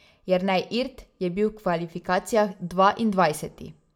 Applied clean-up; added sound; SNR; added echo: none; none; none; reverberation time 0.2 s.